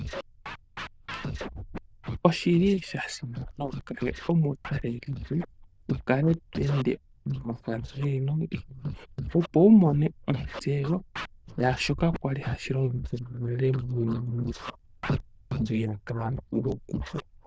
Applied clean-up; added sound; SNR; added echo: neural diffusion model UNIVERSE++.